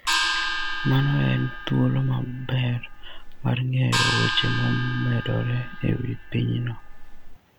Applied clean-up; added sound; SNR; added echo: none; Gong; 4 dB; none.